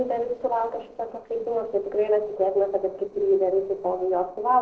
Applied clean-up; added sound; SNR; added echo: neural separator model SepFormer DNS4.